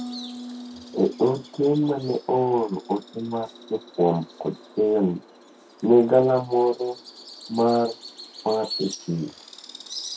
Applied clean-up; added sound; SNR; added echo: none; Bird vocalization, bird call, bird song + Harp; 16 dB; none.